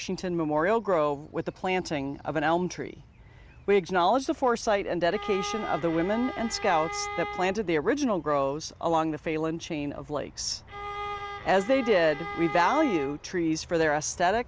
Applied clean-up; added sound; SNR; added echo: none; Bowed string instrument; 10 dB; none.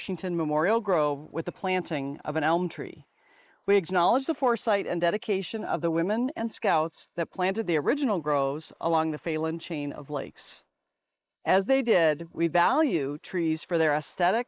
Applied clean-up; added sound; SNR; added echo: neural mask model Resemble Enhance denoiser.